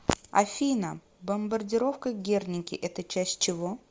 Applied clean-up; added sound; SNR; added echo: none; none; none; none.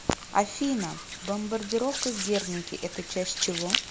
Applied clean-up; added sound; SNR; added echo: none; Hands; 5 dB; none.